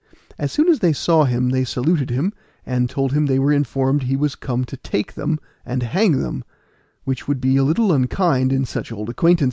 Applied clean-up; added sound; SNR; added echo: none; none; none; none.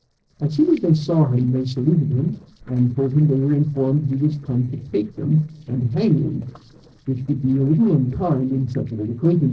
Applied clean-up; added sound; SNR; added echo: neural separator model SepFormer DNS4.